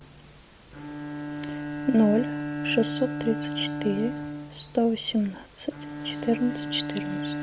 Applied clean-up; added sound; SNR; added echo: none; Bowed string instrument; 5 dB; none.